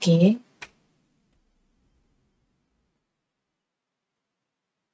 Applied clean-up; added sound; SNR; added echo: neural mask model RNNoise.